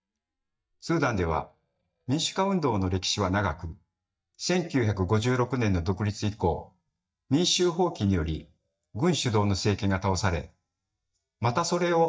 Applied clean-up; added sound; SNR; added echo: neural mask model DeepFilterNet 3.